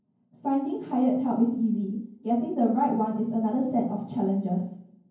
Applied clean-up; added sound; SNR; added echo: none; none; none; reverberation time 0.9 s.